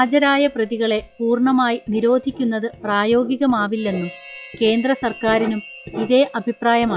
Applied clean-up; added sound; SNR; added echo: classical method log-MMSE.